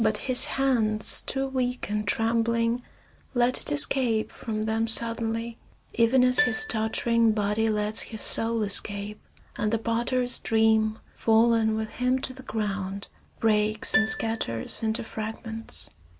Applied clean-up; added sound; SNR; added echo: none; Piano; 15 dB; none.